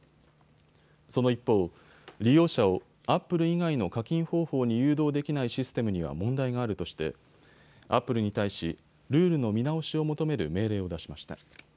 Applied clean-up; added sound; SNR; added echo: none; none; none; none.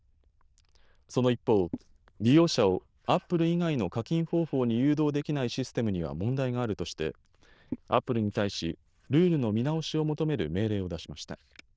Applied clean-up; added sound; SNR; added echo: neural diffusion model UNIVERSE++.